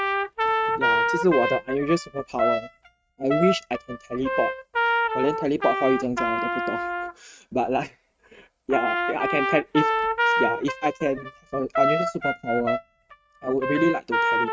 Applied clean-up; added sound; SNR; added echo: neural mask model RNNoise.